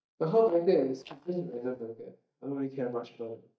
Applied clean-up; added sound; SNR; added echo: neural mask model DeepFilterNet 3.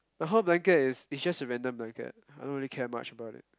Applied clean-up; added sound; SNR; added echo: none; none; none; none.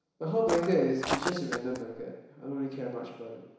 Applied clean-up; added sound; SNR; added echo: none; Walk, footsteps; 4 dB; reverberation time 1.0 s.